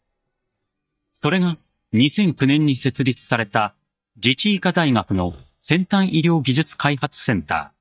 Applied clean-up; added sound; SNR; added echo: neural mask model DeepFilterNet 3.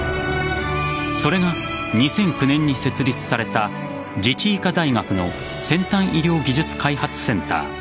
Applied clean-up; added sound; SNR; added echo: none; none; none; none.